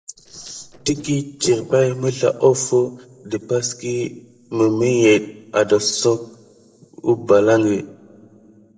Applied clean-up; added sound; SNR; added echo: neural separator model SepFormer DNS4.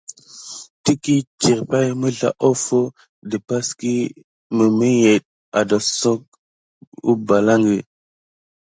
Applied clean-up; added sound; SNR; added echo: none; none; none; none.